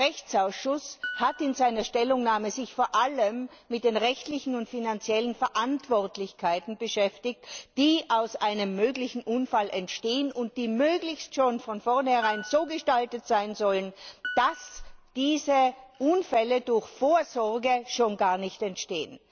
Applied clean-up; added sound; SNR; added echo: none; Piano; 13 dB; none.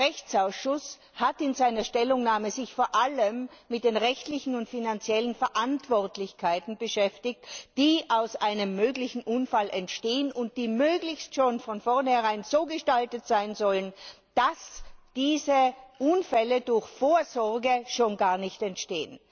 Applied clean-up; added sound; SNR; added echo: none; none; none; none.